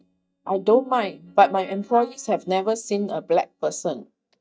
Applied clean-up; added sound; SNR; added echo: neural mask model DeepFilterNet 3.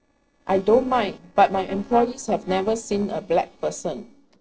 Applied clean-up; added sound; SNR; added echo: neural separator model SepFormer DNS4.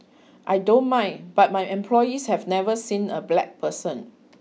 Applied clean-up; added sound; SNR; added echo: none; none; none; none.